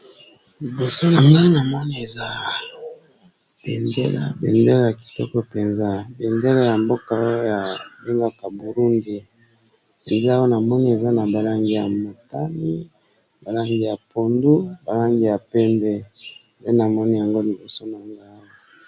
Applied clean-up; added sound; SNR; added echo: none; none; none; none.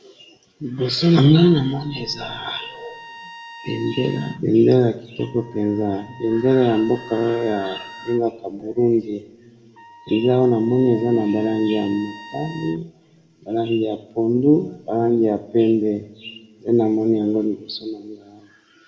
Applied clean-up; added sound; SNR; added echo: none; Trumpet; 20 dB; reverberation time 0.8 s.